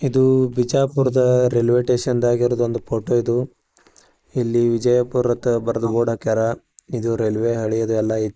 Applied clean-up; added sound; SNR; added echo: neural mask model Resemble Enhance denoiser.